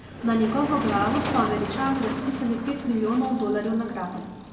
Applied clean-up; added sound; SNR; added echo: none; Motor vehicle (road); 8 dB; reverberation time 0.9 s.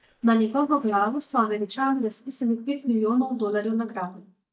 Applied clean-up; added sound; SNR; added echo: neural mask model DeepFilterNet 3.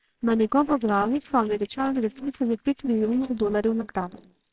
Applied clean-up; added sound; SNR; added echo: neural separator model SepFormer WHAMR!.